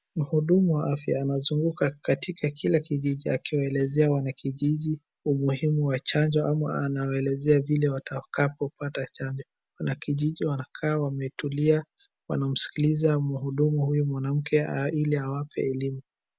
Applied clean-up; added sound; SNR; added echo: none; none; none; none.